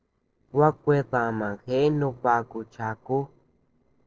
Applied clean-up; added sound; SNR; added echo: neural separator model SepFormer DNS4.